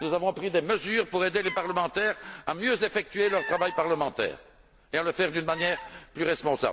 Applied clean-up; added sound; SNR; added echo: none; Cat; 15 dB; none.